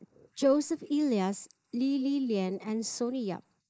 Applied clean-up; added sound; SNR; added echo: neural mask model Resemble Enhance denoiser.